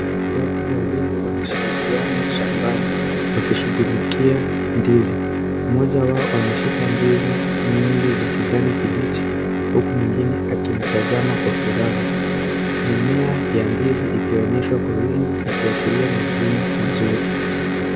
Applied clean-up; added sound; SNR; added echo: none; Electric guitar; -2 dB; none.